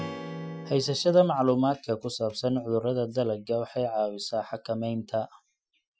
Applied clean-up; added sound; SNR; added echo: classical method Wiener filter.